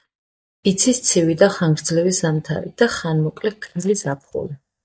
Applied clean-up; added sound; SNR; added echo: neural mask model DeepFilterNet 3.